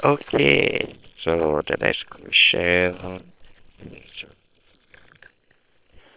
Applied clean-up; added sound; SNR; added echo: neural separator model SepFormer WHAM!.